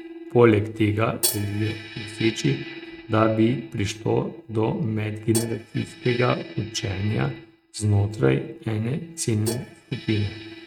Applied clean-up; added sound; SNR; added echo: neural mask model RNNoise.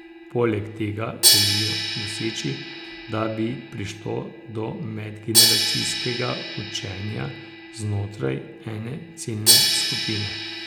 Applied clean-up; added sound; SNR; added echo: none; Crash cymbal; -4 dB; none.